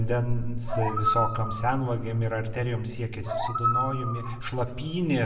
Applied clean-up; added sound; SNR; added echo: none; Animal; 4 dB; reverberation time 1.1 s.